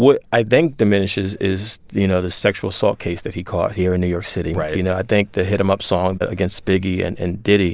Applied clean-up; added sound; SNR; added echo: none; none; none; none.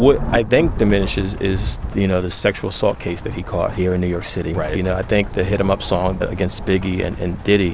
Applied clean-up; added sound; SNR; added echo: none; Rain / Thunderstorm; 8 dB; none.